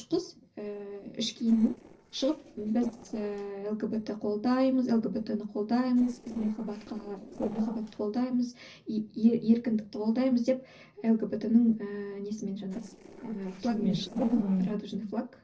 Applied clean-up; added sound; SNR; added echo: neural separator model SepFormer DNS4.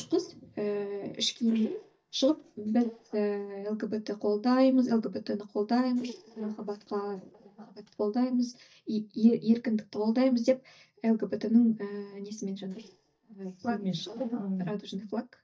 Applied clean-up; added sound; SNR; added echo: neural mask model DeepFilterNet 3.